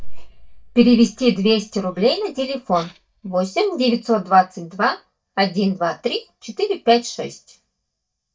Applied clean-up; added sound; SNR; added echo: neural mask model DeepFilterNet 3.